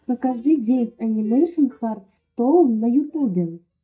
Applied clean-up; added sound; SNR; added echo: neural mask model DeepFilterNet 3.